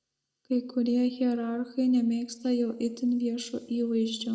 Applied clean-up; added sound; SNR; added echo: none; none; none; reverberation time 0.9 s.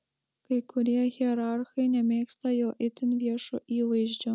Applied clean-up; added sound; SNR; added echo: none; none; none; none.